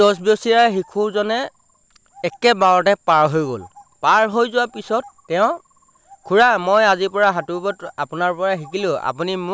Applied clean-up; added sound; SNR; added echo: none; none; none; none.